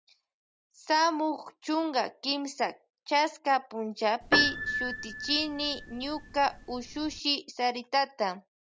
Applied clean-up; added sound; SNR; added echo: none; Piano; 3 dB; none.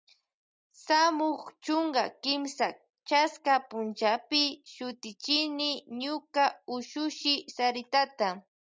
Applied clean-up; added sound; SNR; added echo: none; none; none; none.